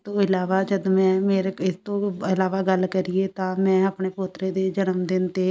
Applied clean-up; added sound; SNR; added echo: none; none; none; none.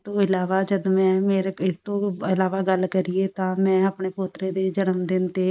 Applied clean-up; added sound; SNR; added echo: neural mask model Resemble Enhance denoiser.